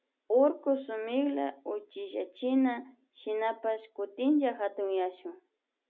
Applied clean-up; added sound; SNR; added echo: none; none; none; none.